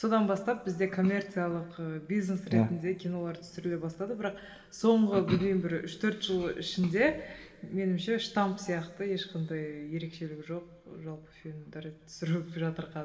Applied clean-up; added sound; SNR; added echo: none; none; none; reverberation time 2.9 s.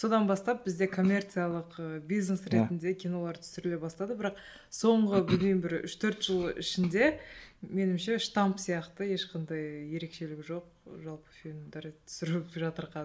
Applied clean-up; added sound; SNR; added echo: none; none; none; none.